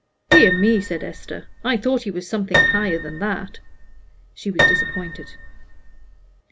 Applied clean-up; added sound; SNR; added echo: none; Piano; -1 dB; none.